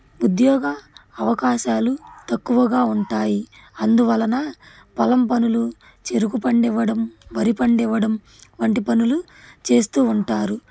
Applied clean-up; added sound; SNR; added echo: none; none; none; none.